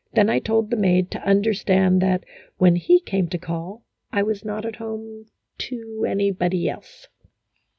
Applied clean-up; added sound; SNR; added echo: none; none; none; none.